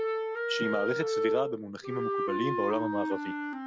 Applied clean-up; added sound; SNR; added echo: none; Wind instrument, woodwind instrument; -2 dB; none.